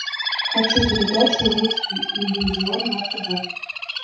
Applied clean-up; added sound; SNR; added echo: classical method WPE with log-MMSE.